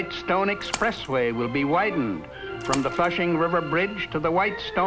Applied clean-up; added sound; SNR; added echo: none; Splash, splatter; 16 dB; none.